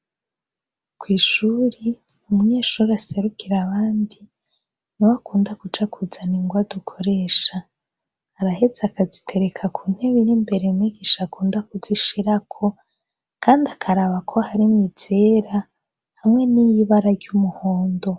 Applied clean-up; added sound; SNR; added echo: none; none; none; none.